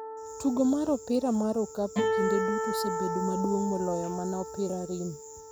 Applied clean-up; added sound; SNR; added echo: none; Acoustic guitar; 4 dB; none.